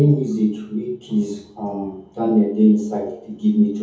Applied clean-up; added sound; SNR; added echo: none; none; none; reverberation time 0.7 s.